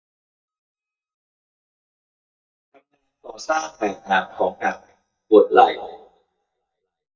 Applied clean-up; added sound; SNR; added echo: neural mask model DeepFilterNet 3.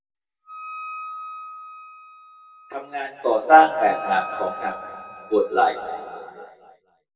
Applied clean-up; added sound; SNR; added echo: none; Wind instrument, woodwind instrument; 15 dB; reverberation time 2.2 s.